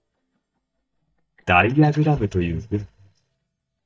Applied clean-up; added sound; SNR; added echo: neural mask model DeepFilterNet 3.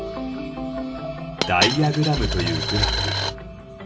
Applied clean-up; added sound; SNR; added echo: none; Coin (dropping); 1 dB; reverberation time 2.9 s.